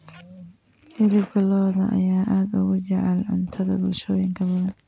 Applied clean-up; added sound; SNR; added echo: none; none; none; none.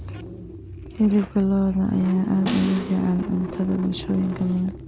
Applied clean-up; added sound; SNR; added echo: none; Engine starting / Car + Snare drum; 10 dB; none.